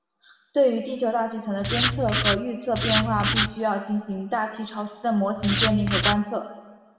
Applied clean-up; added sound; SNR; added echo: none; Writing; -4 dB; reverberation time 1.3 s.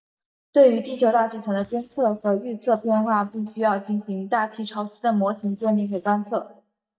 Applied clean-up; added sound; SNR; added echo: neural mask model DeepFilterNet 3.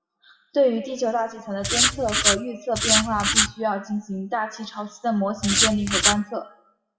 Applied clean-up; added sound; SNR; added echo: classical method WPE with log-MMSE.